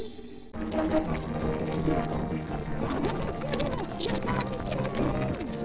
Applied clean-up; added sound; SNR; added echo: neural separator model SepFormer DNS4.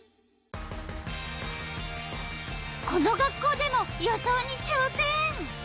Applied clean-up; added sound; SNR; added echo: none; none; none; none.